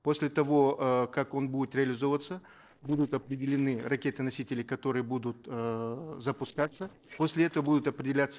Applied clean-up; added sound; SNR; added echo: neural separator model SepFormer DNS4.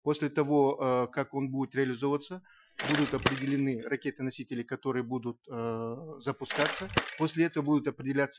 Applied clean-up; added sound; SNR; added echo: classical method Wiener filter.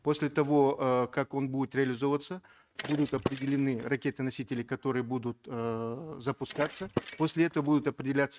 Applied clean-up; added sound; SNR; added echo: neural mask model RNNoise.